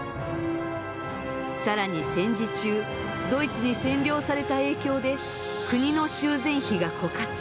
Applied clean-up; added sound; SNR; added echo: none; none; none; none.